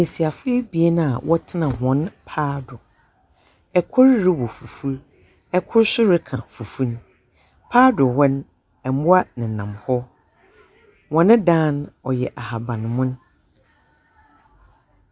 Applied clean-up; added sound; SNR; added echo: none; none; none; none.